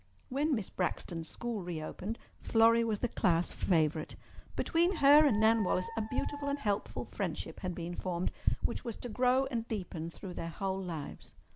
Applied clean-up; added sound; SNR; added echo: none; Dog; 13 dB; none.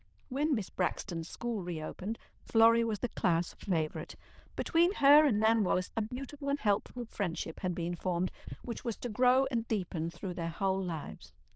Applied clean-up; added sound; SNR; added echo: neural diffusion model UNIVERSE++.